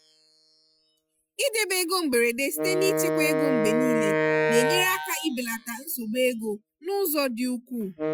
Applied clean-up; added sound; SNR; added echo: classical method Wiener filter.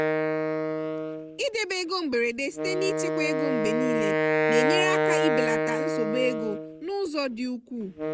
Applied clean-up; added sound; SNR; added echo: none; Wind instrument, woodwind instrument; -3 dB; none.